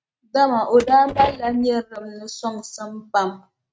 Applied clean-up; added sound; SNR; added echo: neural mask model RNNoise.